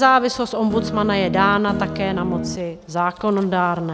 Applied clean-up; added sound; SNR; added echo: none; Guitar; 5 dB; none.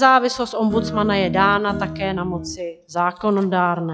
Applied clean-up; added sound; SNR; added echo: classical method log-MMSE.